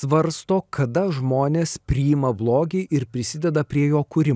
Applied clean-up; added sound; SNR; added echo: none; none; none; none.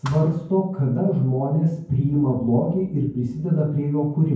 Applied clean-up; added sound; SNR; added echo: none; Thump, thud; 20 dB; reverberation time 0.9 s.